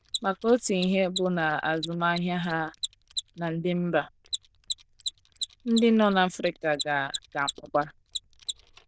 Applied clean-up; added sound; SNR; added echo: neural diffusion model UNIVERSE++.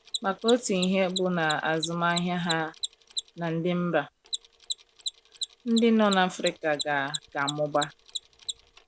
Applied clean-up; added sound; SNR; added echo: none; Mechanisms; 10 dB; none.